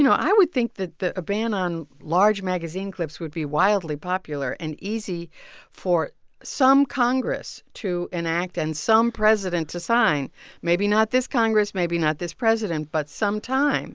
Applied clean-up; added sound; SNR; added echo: none; none; none; none.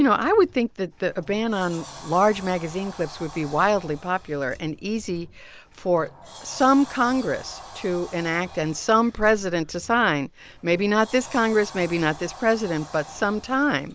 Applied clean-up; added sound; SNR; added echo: none; Sliding door; 20 dB; none.